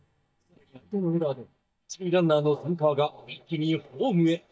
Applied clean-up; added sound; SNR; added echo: neural mask model DeepFilterNet 3.